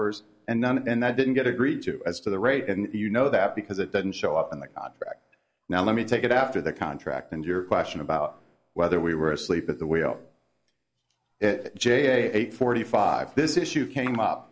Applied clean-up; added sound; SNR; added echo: none; none; none; none.